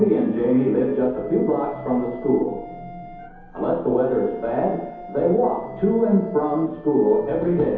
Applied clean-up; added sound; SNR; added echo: none; Wind instrument, woodwind instrument; 18 dB; reverberation time 2.2 s.